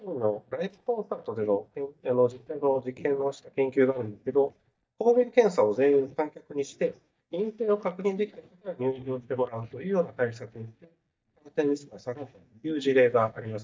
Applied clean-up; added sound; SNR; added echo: neural mask model DeepFilterNet 3.